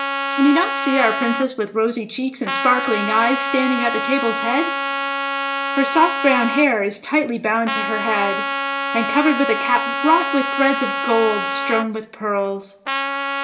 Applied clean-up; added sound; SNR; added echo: none; Trumpet; 3 dB; reverberation time 0.4 s.